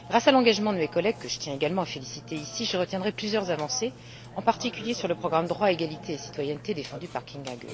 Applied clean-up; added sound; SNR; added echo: none; Burping, eructation; 16 dB; none.